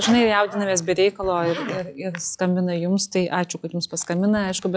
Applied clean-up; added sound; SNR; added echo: classical method log-MMSE.